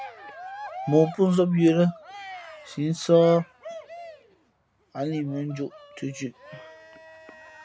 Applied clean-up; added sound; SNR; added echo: none; Cheering; 16 dB; none.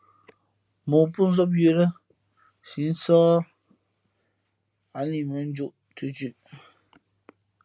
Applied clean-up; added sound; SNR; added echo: none; none; none; none.